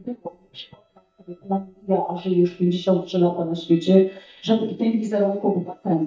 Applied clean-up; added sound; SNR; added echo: neural mask model DeepFilterNet 3.